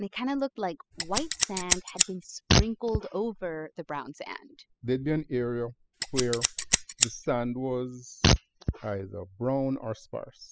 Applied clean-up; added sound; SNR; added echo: classical method spectral subtraction.